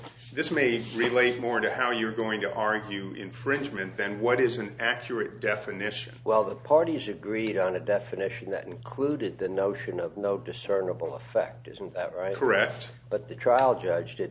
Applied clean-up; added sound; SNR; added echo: none; none; none; none.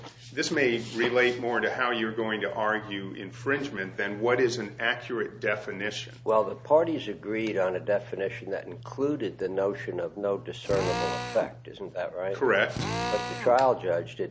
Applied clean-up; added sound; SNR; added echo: none; Drill; 6 dB; none.